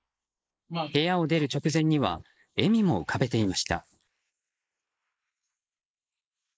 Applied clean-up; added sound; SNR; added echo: neural mask model Resemble Enhance denoiser.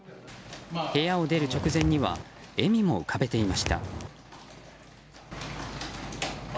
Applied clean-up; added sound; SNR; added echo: none; Walk, footsteps; 4 dB; none.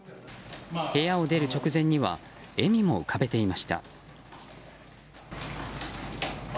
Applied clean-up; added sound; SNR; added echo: none; none; none; none.